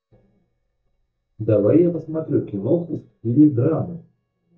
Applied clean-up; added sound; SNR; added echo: neural mask model DeepFilterNet 3.